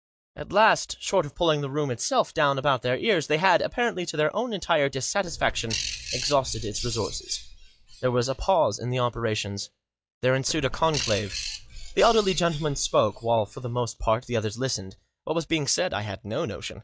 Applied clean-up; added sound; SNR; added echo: classical method log-MMSE.